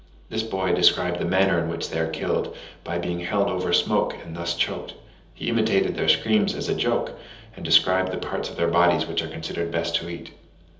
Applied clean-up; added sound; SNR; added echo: none; none; none; reverberation time 1.2 s.